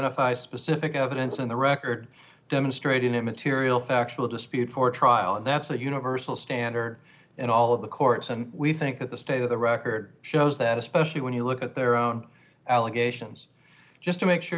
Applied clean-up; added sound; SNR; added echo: none; none; none; none.